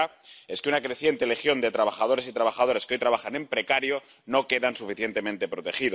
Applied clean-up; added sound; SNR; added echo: none; none; none; none.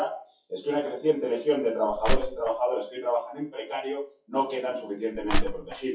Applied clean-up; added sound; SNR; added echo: classical method WPE with log-MMSE.